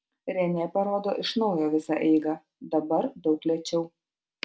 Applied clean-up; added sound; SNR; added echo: none; none; none; none.